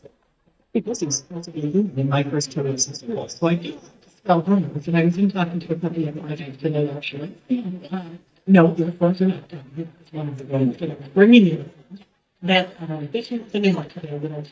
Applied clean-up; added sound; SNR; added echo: neural mask model DeepFilterNet 3.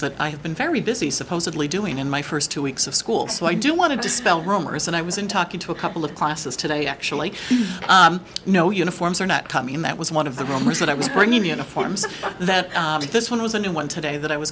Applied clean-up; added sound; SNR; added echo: none; none; none; none.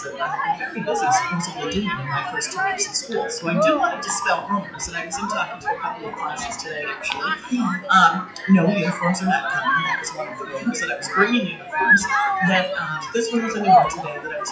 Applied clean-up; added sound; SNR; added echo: classical method WPE with log-MMSE.